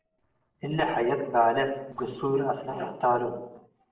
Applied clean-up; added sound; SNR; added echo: neural separator model SepFormer DNS4.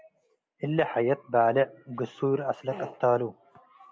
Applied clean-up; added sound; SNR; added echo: none; none; none; none.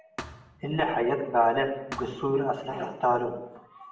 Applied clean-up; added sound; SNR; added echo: none; Thump, thud; 18 dB; reverberation time 0.7 s.